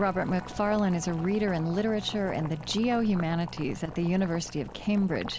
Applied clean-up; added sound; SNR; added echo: none; Boiling; 15 dB; none.